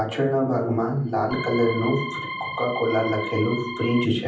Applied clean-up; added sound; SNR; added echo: none; Organ; 8 dB; reverberation time 0.6 s.